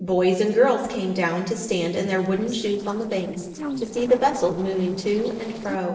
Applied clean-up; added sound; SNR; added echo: neural separator model SepFormer DNS4.